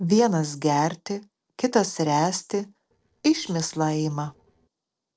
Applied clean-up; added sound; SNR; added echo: neural separator model SepFormer DNS4.